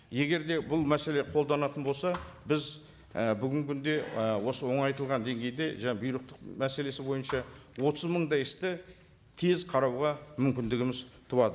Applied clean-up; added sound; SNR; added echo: none; Thump, thud; 17 dB; none.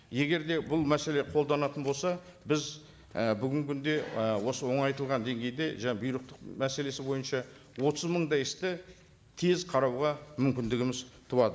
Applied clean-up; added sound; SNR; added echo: none; none; none; none.